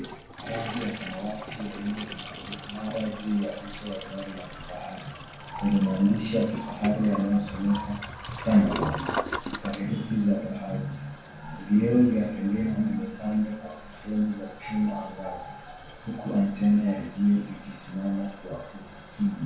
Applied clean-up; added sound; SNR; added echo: none; Toilet flush; 12 dB; reverberation time 0.6 s.